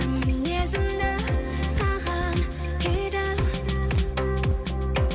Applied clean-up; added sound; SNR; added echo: none; Drum kit; 10 dB; none.